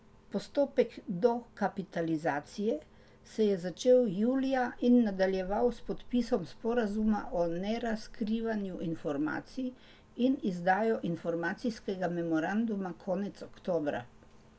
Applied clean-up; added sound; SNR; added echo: none; Rain; 19 dB; none.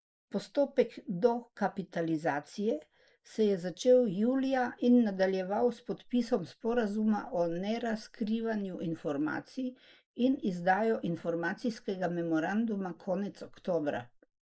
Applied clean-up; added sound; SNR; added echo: neural mask model Resemble Enhance denoiser.